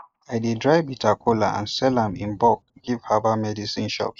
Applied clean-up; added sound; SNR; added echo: neural mask model RNNoise.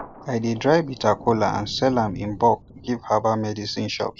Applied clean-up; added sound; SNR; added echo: none; Thunder; 19 dB; none.